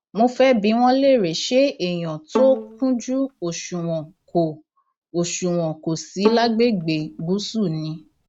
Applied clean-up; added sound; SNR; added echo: neural mask model RNNoise.